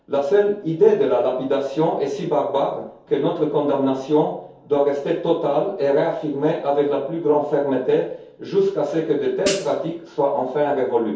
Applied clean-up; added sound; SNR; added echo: none; Hi-hat; 11 dB; reverberation time 0.6 s.